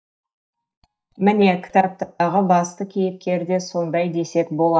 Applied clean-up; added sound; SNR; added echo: neural mask model DeepFilterNet 3.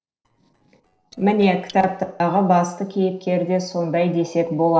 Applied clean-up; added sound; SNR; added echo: neural separator model SepFormer DNS4.